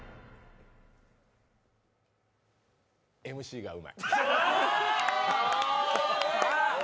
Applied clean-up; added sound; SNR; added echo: none; none; none; none.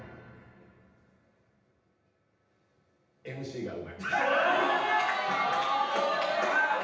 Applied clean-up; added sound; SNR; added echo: none; none; none; reverberation time 0.9 s.